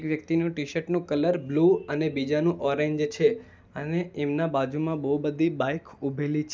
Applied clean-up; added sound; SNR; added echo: none; none; none; none.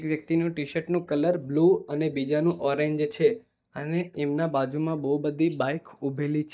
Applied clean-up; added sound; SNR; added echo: neural mask model DeepFilterNet 3.